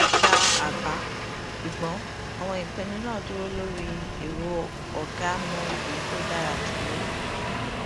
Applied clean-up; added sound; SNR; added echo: none; Engine starting; -5 dB; none.